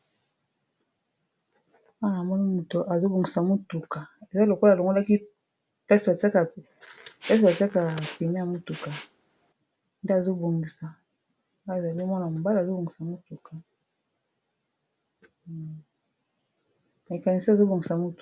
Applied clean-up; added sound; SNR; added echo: none; Respiratory sounds; 12 dB; none.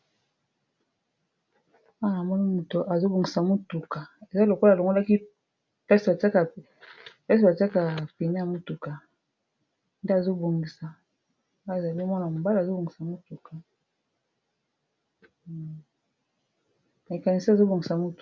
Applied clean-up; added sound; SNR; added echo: none; none; none; none.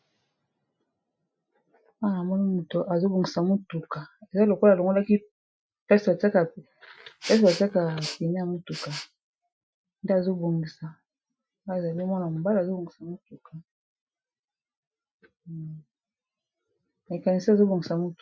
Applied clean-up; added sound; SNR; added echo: classical method Wiener filter.